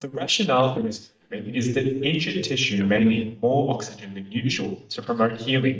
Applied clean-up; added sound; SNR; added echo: neural mask model DeepFilterNet 3.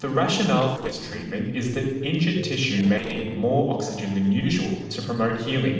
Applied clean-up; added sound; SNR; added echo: neural separator model SepFormer DNS4.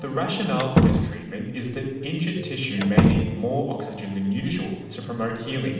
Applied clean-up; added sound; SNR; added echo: none; Slam; -2 dB; reverberation time 1.2 s.